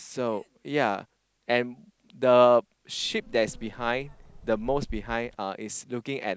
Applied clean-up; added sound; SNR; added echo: none; Insect; 15 dB; none.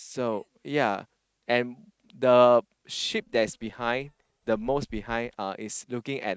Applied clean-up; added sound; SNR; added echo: neural mask model RNNoise.